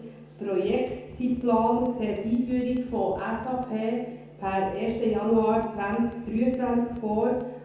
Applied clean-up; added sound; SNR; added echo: none; Mechanisms; 20 dB; reverberation time 0.9 s.